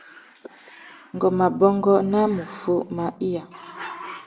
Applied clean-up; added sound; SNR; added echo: none; Growling; 19 dB; reverberation time 0.8 s.